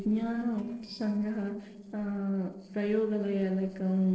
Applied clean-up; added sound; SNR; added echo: neural separator model SepFormer DNS4.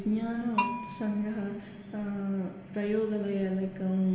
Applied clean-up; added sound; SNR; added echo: none; Bell; 8 dB; reverberation time 1.1 s.